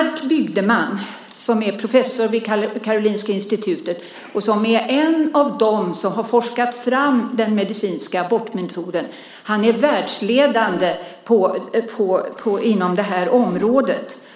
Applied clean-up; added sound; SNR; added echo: none; Fart; 19 dB; none.